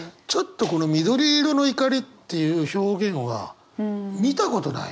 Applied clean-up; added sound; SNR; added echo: none; none; none; none.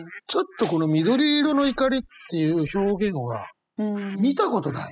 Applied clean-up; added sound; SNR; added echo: classical method spectral subtraction.